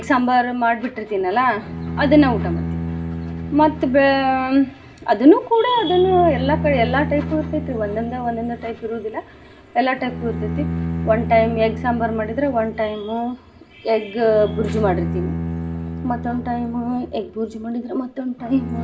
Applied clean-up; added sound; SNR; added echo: none; Bowed string instrument; 8 dB; reverberation time 0.4 s.